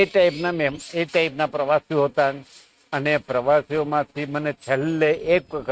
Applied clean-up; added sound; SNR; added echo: neural mask model RNNoise.